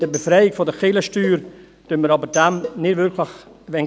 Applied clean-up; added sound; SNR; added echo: none; Tambourine + Cowbell; 16 dB; none.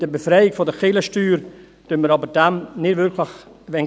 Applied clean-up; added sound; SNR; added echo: none; none; none; none.